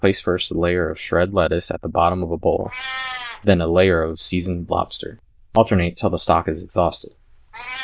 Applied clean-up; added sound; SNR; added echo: neural diffusion model UNIVERSE++.